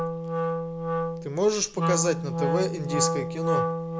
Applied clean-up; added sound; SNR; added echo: none; Wind instrument, woodwind instrument; -1 dB; none.